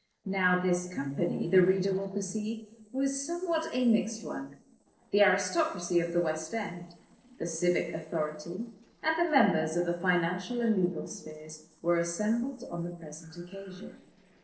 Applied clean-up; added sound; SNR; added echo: neural separator model SepFormer DNS4.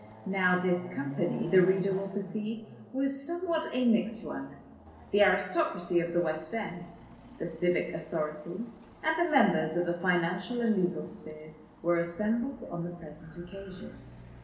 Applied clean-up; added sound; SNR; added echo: none; Chatter / Car passing by / Motorcycle / Traffic noise, roadway noise / Accelerating, revving, vroom; 17 dB; reverberation time 2.0 s.